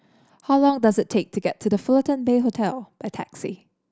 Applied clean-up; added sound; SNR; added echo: none; none; none; none.